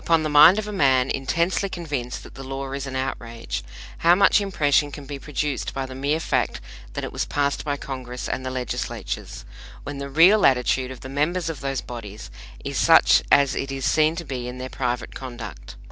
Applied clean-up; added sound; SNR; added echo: none; none; none; none.